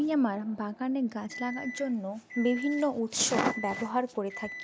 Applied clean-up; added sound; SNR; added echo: none; Microwave oven; 14 dB; none.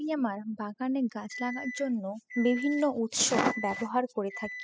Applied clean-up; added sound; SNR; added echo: classical method spectral subtraction.